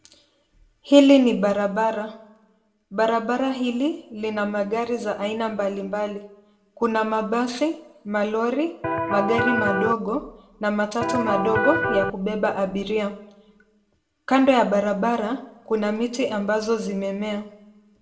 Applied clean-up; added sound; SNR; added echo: none; Electric guitar; 0 dB; reverberation time 0.5 s.